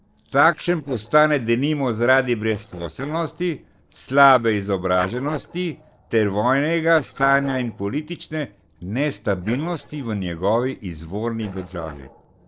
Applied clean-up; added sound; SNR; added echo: neural separator model SepFormer DNS4.